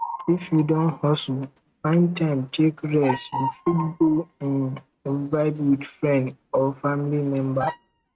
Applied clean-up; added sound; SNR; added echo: neural mask model RNNoise.